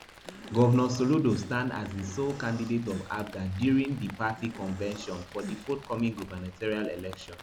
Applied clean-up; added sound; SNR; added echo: none; Rain + Breathing; 15 dB; none.